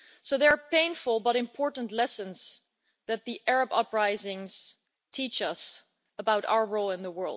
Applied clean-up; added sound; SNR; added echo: none; none; none; none.